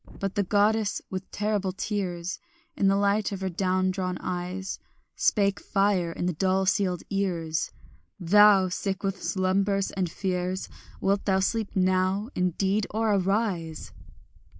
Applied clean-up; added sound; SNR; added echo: neural mask model Resemble Enhance denoiser.